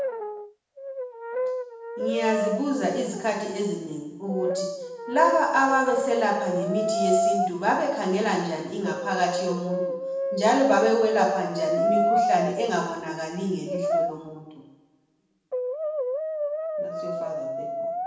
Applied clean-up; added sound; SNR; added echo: none; Brass instrument; 2 dB; reverberation time 0.9 s.